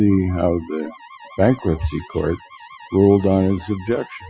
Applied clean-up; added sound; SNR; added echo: classical method Wiener filter.